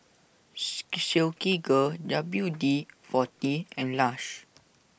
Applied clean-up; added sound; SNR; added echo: none; none; none; none.